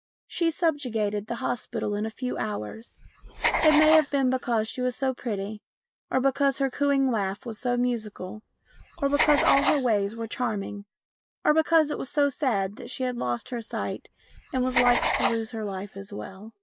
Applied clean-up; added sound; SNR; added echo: neural mask model DeepFilterNet 3.